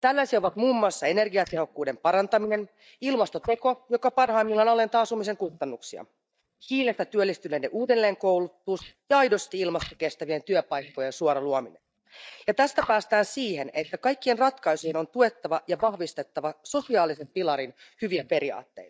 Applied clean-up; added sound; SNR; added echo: neural mask model DeepFilterNet 3.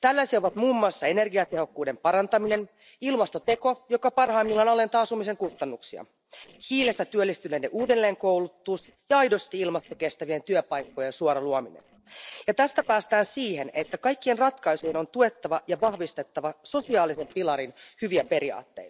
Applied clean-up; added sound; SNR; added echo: neural separator model SepFormer DNS4.